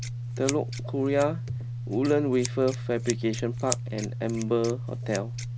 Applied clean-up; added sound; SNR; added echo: none; Scissors; 5 dB; none.